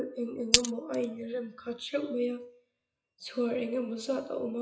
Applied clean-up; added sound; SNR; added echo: classical method WPE with log-MMSE.